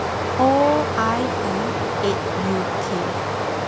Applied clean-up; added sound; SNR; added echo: none; Stream; -1 dB; none.